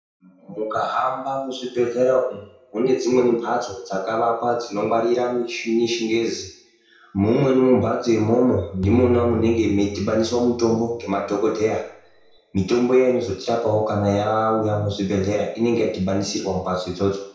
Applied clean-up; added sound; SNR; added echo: none; Tabla; 11 dB; reverberation time 0.6 s.